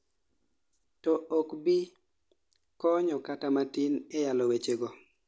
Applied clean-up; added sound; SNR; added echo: none; none; none; none.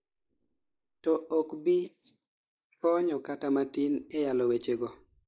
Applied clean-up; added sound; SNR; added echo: neural mask model Resemble Enhance denoiser.